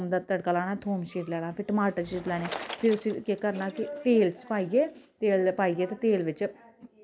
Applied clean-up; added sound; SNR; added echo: none; Bicycle; 19 dB; none.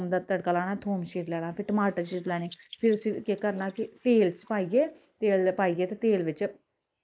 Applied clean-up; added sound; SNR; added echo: neural mask model Resemble Enhance denoiser.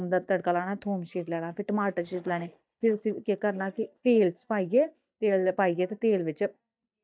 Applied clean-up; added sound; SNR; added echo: neural mask model DeepFilterNet 3.